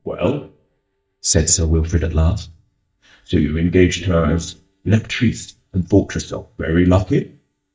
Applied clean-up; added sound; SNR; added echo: neural mask model DeepFilterNet 3.